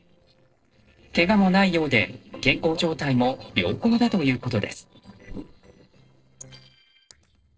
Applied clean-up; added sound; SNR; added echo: neural separator model SepFormer DNS4.